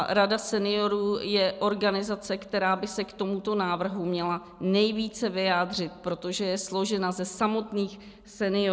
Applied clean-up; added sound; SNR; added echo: none; none; none; none.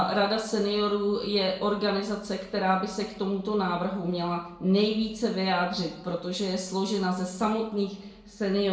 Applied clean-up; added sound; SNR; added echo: none; none; none; reverberation time 0.5 s.